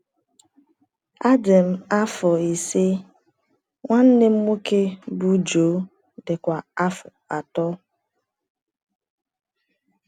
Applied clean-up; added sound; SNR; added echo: none; none; none; none.